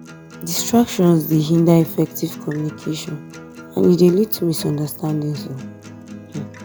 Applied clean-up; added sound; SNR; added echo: none; Acoustic guitar; 17 dB; none.